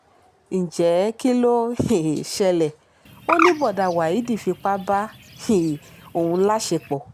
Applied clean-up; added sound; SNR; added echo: none; Bird; 8 dB; none.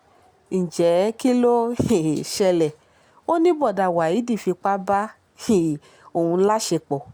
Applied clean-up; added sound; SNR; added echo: none; none; none; none.